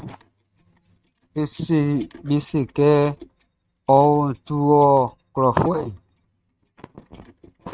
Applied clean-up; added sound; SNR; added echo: neural mask model RNNoise.